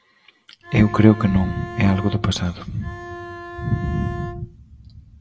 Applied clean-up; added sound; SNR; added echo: none; Bowed string instrument; 13 dB; reverberation time 1.3 s.